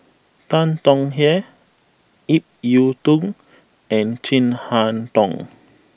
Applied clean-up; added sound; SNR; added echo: none; none; none; none.